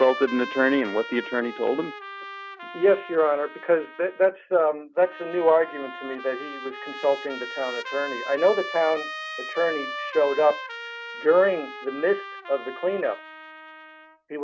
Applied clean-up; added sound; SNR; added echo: none; Trumpet; 12 dB; none.